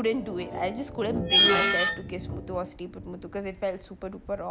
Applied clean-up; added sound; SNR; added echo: none; Screech; -3 dB; none.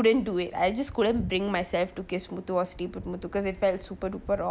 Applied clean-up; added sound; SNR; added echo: none; none; none; none.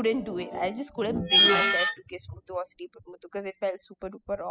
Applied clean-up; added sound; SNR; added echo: classical method spectral subtraction.